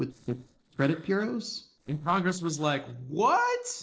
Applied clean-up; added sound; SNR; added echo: neural separator model SepFormer DNS4.